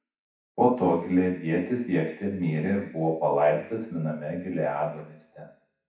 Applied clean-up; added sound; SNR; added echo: none; none; none; reverberation time 0.7 s.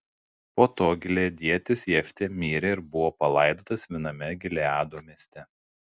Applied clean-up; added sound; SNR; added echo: none; none; none; none.